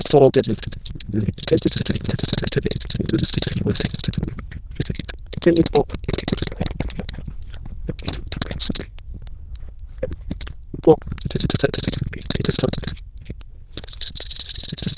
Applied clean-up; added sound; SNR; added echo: neural diffusion model UNIVERSE++.